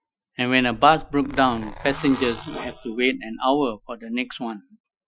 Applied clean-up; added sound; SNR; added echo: classical method Wiener filter.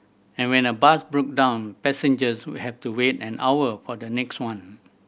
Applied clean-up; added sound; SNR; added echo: none; none; none; none.